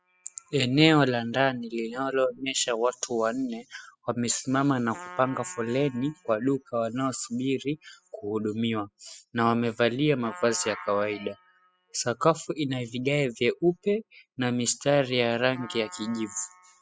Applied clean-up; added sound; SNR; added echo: classical method spectral subtraction.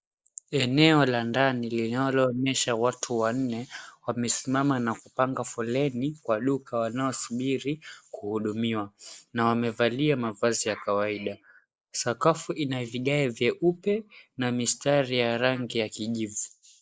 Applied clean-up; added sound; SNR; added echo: neural mask model Resemble Enhance denoiser.